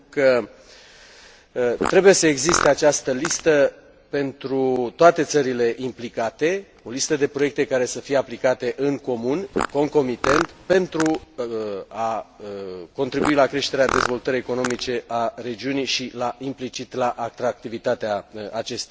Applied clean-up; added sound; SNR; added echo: none; Fart; 6 dB; none.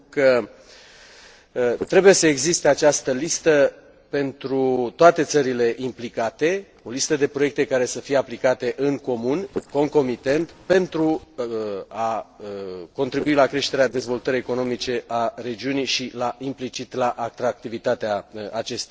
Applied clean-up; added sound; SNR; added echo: neural separator model SepFormer DNS4.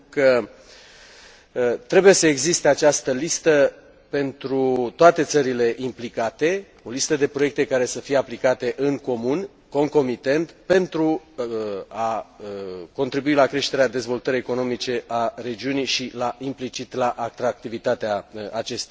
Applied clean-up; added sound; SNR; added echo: none; none; none; none.